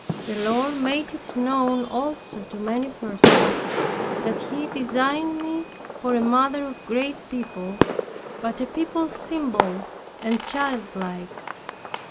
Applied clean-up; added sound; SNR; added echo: none; Fireworks; 1 dB; none.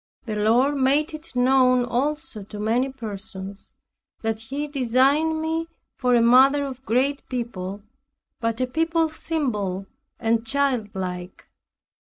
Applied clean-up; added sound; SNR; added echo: none; none; none; none.